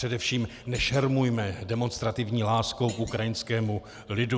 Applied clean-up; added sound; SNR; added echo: none; Thump, thud; 19 dB; none.